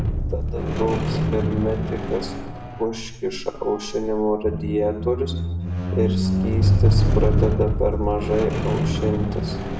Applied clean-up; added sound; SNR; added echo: none; Squeak; -3 dB; reverberation time 0.6 s.